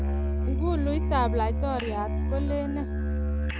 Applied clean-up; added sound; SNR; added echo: neural mask model RNNoise.